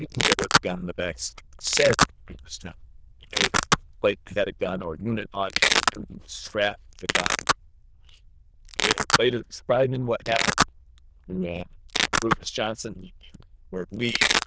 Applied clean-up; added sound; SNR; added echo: neural diffusion model UNIVERSE++.